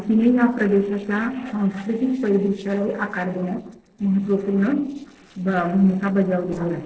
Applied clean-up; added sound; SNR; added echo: neural separator model SepFormer DNS4.